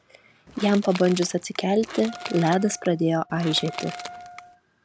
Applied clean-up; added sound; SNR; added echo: none; Wind instrument, woodwind instrument + Crushing / Wood; 14 dB; none.